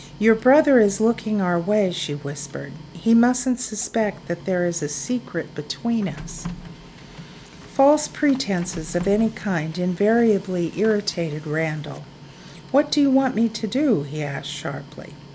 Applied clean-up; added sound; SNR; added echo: none; Printer; 18 dB; none.